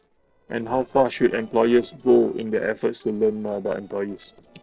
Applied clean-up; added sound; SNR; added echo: neural separator model SepFormer DNS4.